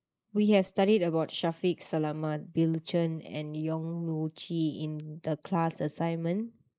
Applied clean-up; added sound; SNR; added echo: neural mask model Resemble Enhance denoiser.